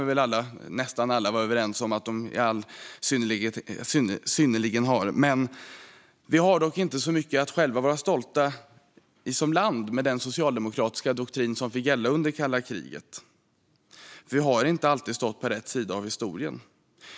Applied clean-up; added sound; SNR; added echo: none; none; none; none.